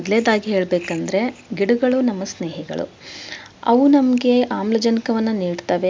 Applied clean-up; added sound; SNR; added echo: none; none; none; none.